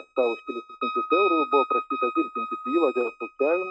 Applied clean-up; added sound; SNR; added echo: neural mask model RNNoise.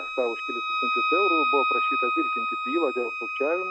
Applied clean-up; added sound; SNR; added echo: none; Wind instrument, woodwind instrument; -3 dB; none.